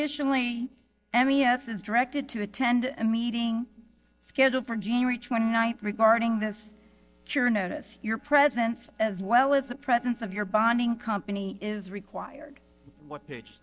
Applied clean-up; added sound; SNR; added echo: neural separator model SepFormer DNS4.